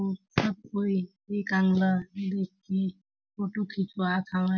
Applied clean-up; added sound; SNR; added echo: none; none; none; none.